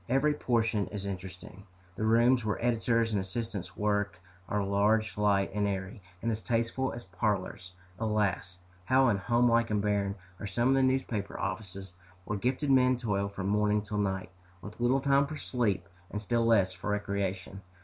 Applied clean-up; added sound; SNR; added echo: none; none; none; none.